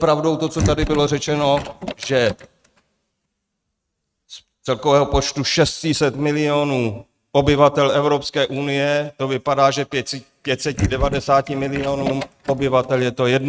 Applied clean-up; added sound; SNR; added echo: neural mask model RNNoise.